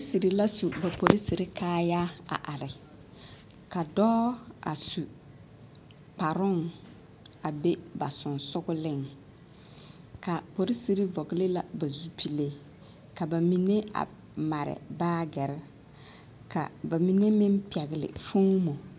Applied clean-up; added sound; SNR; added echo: none; none; none; none.